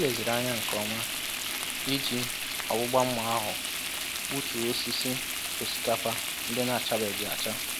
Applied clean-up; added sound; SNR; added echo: none; Frying (food); 0 dB; none.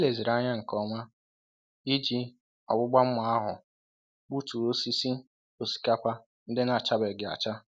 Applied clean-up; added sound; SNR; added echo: none; none; none; none.